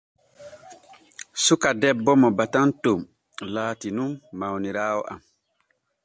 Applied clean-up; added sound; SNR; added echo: none; none; none; none.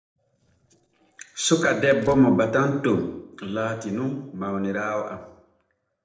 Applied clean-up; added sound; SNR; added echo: neural separator model SepFormer DNS4.